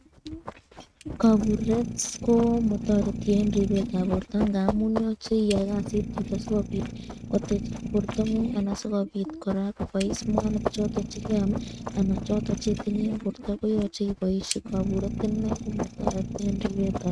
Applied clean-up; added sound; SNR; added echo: neural mask model RNNoise.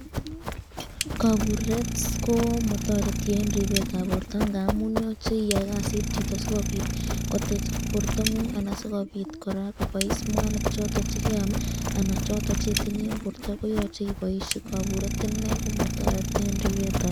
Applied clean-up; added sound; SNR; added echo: none; Idling + Run; -1 dB; none.